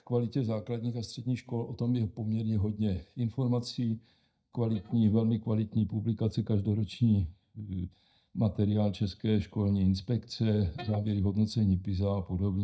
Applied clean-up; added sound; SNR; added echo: neural mask model DeepFilterNet 3.